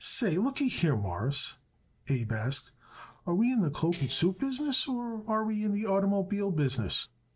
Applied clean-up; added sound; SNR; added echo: neural separator model SepFormer DNS4.